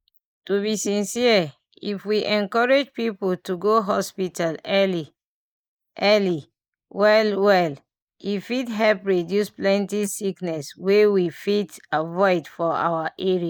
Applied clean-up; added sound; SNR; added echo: neural mask model Resemble Enhance denoiser.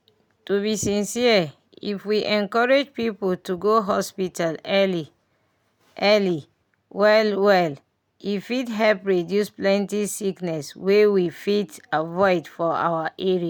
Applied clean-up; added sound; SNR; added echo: none; none; none; none.